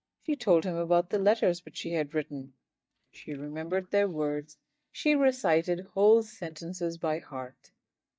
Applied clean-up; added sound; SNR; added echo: neural mask model DeepFilterNet 3.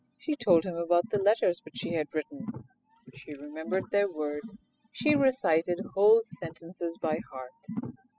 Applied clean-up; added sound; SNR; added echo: classical method spectral subtraction.